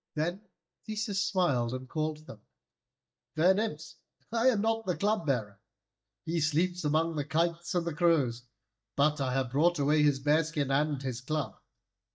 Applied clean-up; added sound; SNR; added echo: neural mask model DeepFilterNet 3.